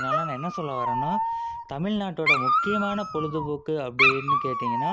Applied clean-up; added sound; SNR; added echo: none; Dog; -3 dB; none.